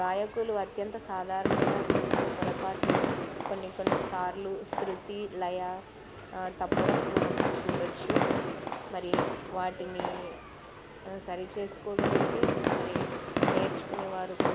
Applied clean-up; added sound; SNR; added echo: none; Fireworks; -4 dB; none.